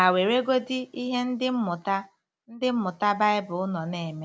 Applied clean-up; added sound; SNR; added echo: none; none; none; none.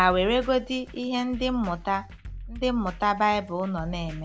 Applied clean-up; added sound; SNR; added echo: none; Drum kit; 14 dB; none.